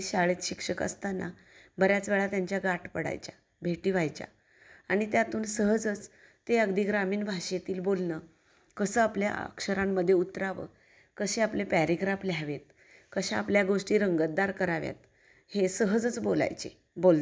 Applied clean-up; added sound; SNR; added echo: none; none; none; none.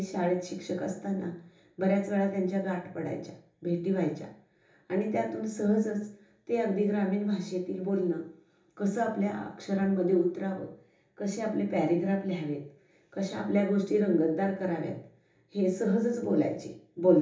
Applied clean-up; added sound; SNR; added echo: none; none; none; reverberation time 1.2 s.